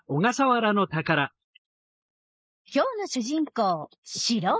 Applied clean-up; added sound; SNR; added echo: neural mask model Resemble Enhance denoiser.